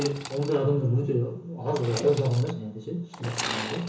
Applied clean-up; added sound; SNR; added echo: none; Sawing / Engine; 11 dB; reverberation time 0.7 s.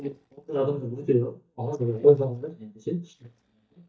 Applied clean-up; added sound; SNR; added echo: neural mask model DeepFilterNet 3.